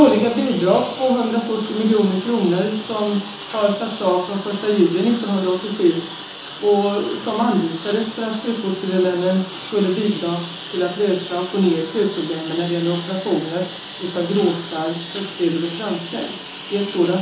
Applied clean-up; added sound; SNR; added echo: none; Engine; 13 dB; reverberation time 0.6 s.